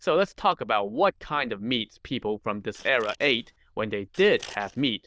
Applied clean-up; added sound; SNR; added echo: neural diffusion model UNIVERSE++.